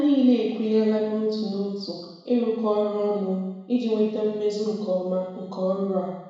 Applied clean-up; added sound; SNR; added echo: none; none; none; reverberation time 1.1 s.